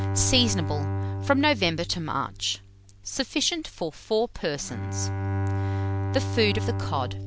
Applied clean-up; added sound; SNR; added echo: none; Bowed string instrument; 2 dB; none.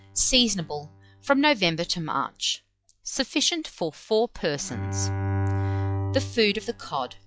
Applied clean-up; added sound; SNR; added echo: classical method log-MMSE.